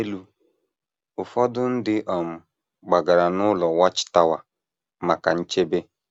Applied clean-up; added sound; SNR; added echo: none; none; none; none.